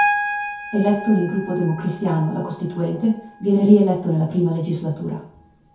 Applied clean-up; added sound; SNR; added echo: none; Piano; 9 dB; reverberation time 0.6 s.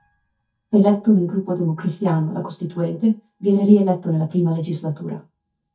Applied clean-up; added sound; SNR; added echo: neural mask model DeepFilterNet 3.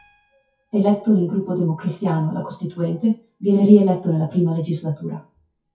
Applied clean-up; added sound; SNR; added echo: classical method WPE with log-MMSE.